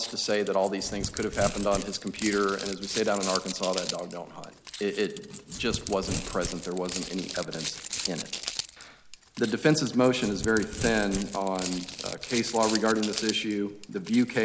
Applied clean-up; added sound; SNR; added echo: none; Crumpling, crinkling; 8 dB; none.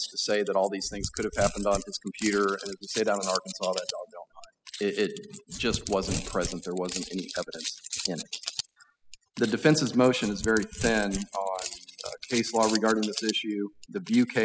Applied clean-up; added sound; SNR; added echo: classical method spectral subtraction.